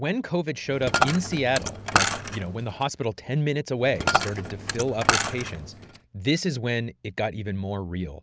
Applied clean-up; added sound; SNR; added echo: none; Coin (dropping); 0 dB; none.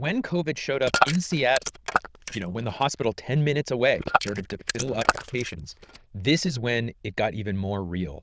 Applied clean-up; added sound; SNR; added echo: neural diffusion model UNIVERSE++.